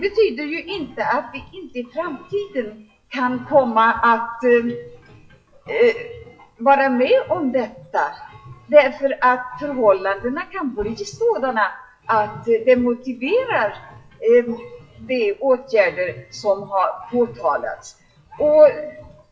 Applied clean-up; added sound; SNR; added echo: classical method WPE with log-MMSE.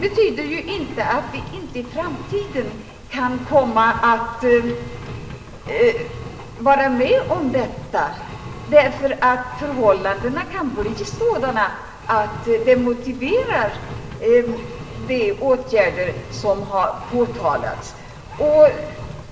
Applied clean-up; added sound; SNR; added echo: none; Engine; 14 dB; reverberation time 0.8 s.